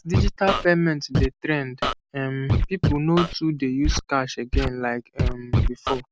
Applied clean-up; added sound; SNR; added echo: none; Scratching (performance technique); 0 dB; none.